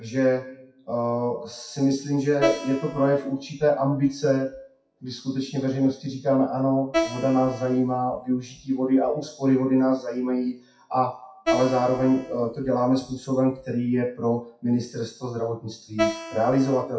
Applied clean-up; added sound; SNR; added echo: classical method WPE with log-MMSE.